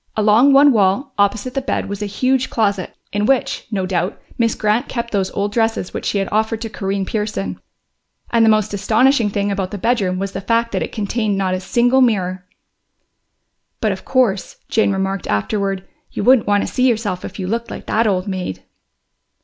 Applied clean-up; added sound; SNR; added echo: none; none; none; none.